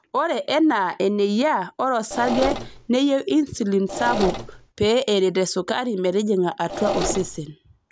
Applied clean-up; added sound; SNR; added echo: none; Engine / Mechanisms; 6 dB; none.